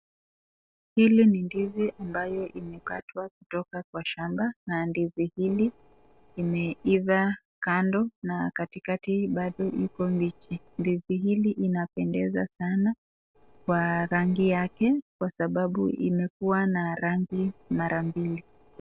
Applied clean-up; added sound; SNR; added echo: neural separator model SepFormer DNS4.